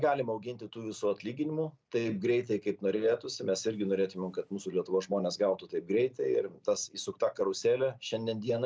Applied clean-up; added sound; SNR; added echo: none; none; none; none.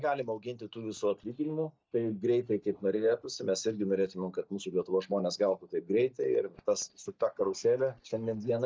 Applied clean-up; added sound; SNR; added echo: neural mask model DeepFilterNet 3.